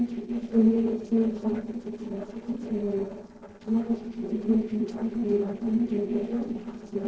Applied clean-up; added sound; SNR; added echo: neural separator model SepFormer DNS4.